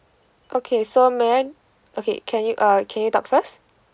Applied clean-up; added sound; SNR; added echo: none; none; none; none.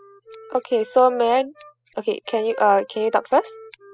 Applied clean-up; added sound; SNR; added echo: classical method spectral subtraction.